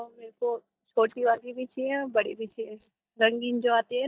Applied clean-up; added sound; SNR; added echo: neural mask model DeepFilterNet 3.